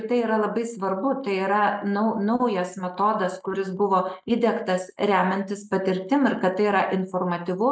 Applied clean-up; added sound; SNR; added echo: neural mask model Resemble Enhance denoiser.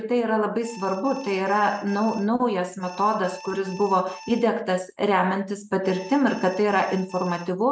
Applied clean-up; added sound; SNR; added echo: none; Alarm; 19 dB; none.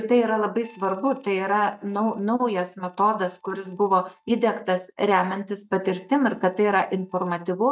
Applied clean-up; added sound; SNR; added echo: neural mask model DeepFilterNet 3.